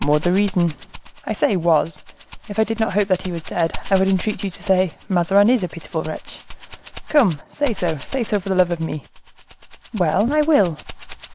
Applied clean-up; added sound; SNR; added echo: none; Rattle (instrument); 10 dB; none.